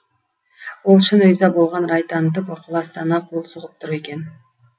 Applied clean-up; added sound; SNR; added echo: none; none; none; none.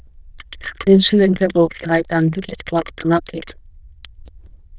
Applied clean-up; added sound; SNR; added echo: neural diffusion model UNIVERSE++.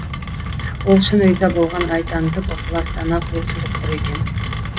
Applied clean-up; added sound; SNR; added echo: none; Rain; 4 dB; none.